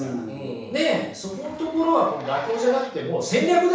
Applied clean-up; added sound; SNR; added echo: none; Zipper (clothing); 18 dB; reverberation time 0.7 s.